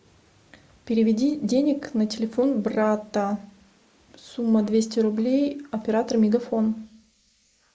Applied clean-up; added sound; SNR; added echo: neural mask model Resemble Enhance denoiser.